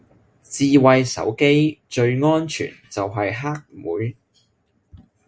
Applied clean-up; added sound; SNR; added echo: none; none; none; none.